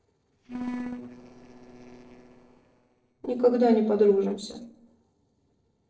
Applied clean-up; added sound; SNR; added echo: neural separator model SepFormer DNS4.